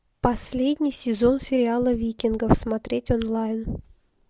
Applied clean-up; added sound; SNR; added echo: none; none; none; none.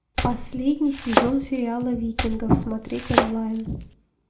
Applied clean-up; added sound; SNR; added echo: none; Domestic sounds, home sounds; 3 dB; reverberation time 0.3 s.